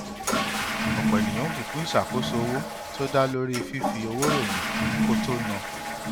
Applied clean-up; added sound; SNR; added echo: none; Toilet flush / Water; -2 dB; none.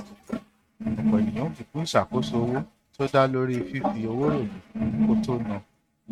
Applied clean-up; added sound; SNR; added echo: neural mask model RNNoise.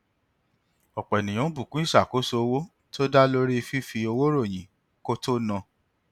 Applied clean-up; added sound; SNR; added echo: none; none; none; none.